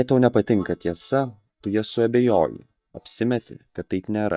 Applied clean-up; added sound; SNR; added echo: neural mask model DeepFilterNet 3.